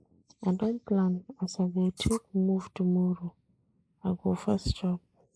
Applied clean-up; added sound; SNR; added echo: neural mask model Resemble Enhance denoiser.